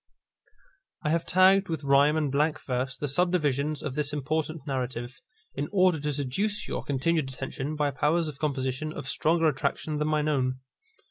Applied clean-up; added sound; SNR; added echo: none; none; none; none.